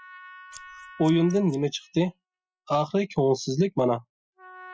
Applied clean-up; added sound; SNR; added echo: classical method Wiener filter.